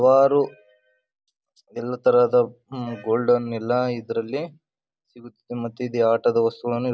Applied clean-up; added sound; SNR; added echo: none; none; none; none.